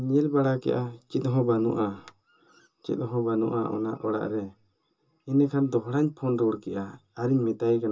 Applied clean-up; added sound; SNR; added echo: none; none; none; reverberation time 0.2 s.